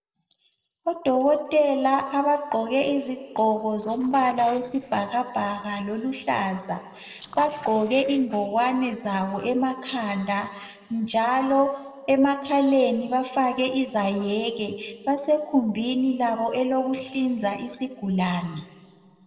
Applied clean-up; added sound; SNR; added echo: neural separator model SepFormer DNS4.